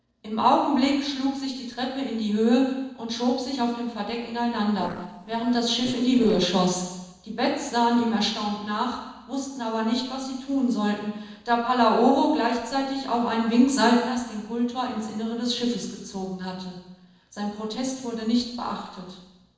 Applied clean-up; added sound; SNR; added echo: neural separator model SepFormer DNS4.